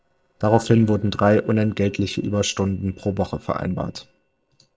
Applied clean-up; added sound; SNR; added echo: neural separator model SepFormer DNS4.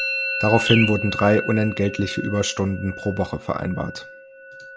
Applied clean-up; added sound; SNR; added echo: none; Bird + Musical instrument; 7 dB; none.